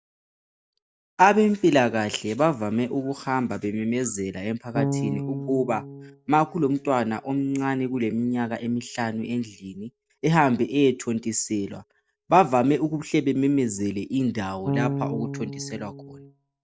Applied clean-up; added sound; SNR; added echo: neural mask model DeepFilterNet 3.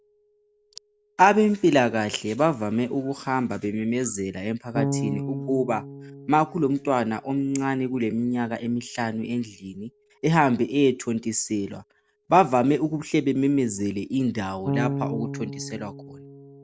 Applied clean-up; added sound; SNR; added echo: none; Bass guitar; 12 dB; none.